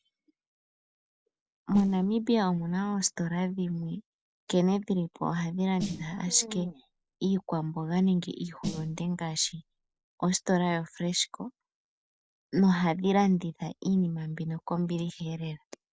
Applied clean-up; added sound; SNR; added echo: neural separator model SepFormer DNS4.